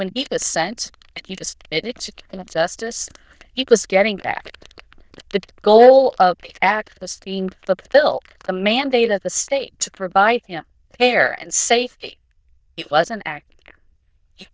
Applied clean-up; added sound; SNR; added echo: neural diffusion model UNIVERSE++.